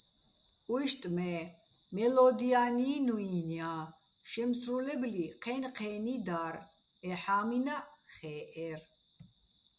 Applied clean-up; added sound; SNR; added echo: none; Insect; -1 dB; none.